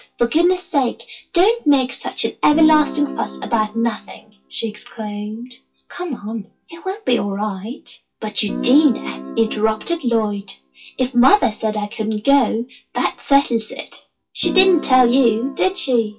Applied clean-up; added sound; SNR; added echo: classical method WPE with log-MMSE.